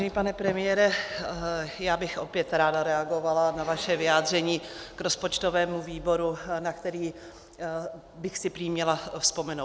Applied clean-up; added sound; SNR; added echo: none; none; none; none.